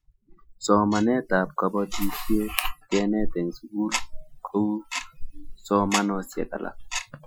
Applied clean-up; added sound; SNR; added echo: classical method Wiener filter.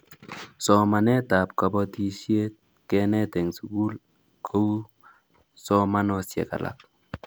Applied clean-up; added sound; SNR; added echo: none; none; none; none.